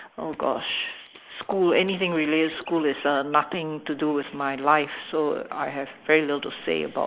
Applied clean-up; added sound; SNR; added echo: neural mask model Resemble Enhance denoiser.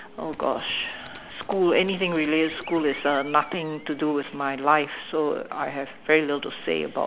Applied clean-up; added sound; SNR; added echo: none; Animal + Tools; 19 dB; none.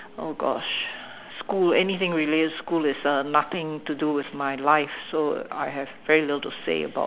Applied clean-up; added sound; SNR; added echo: none; none; none; none.